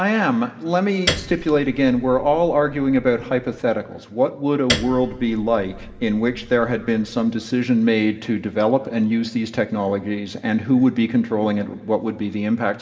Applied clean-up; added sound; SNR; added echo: none; Piano; 11 dB; reverberation time 1.5 s.